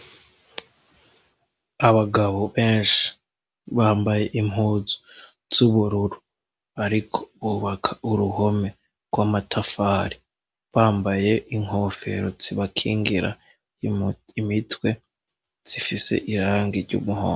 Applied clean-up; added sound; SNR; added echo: none; none; none; none.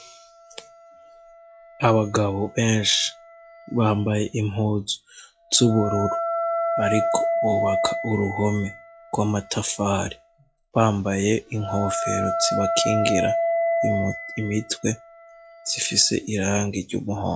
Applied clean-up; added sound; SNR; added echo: classical method log-MMSE.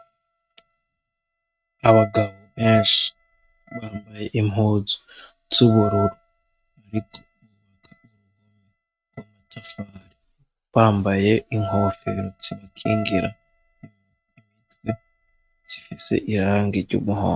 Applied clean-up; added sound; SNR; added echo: neural mask model RNNoise.